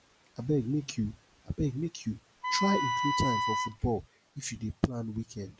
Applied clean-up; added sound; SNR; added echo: none; Wind instrument, woodwind instrument; -2 dB; none.